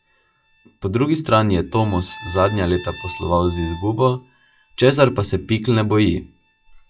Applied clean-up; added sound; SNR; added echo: classical method log-MMSE.